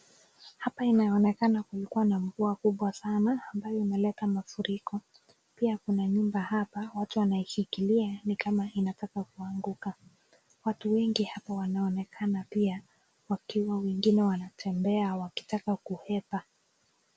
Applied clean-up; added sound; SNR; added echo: none; none; none; none.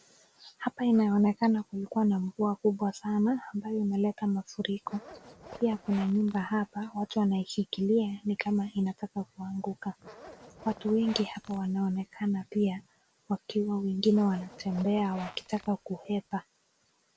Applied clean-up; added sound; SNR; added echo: none; Zipper (clothing); 19 dB; none.